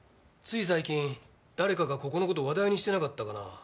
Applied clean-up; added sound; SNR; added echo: none; none; none; none.